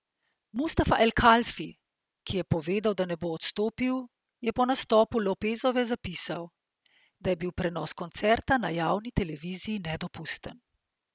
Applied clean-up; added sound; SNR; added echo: none; none; none; none.